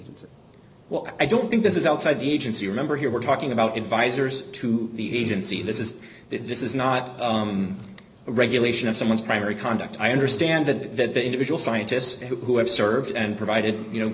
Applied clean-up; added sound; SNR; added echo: none; none; none; none.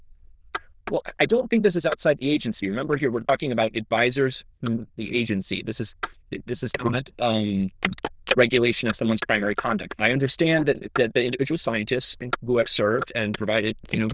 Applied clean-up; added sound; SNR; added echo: neural diffusion model UNIVERSE++.